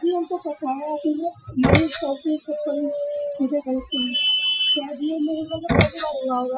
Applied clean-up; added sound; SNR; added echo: classical method Wiener filter.